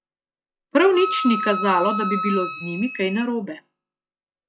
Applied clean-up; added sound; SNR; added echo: classical method log-MMSE.